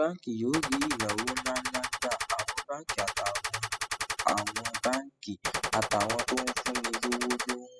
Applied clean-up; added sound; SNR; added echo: classical method spectral subtraction.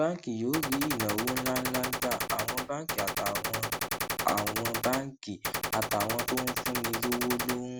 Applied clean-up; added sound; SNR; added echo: none; Gunshot, gunfire; -1 dB; none.